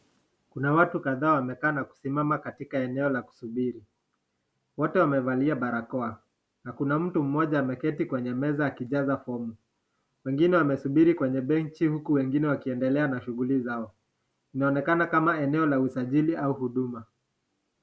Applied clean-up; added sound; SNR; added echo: none; none; none; none.